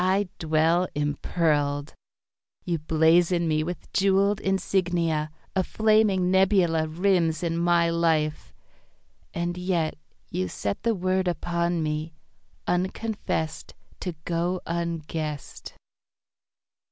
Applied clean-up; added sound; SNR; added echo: none; none; none; none.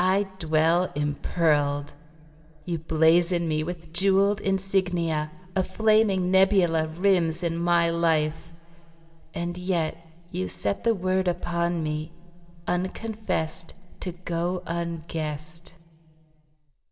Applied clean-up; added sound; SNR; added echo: none; none; none; reverberation time 2.1 s.